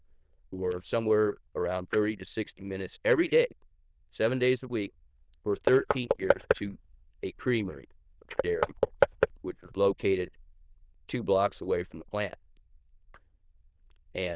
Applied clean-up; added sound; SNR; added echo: neural diffusion model UNIVERSE++.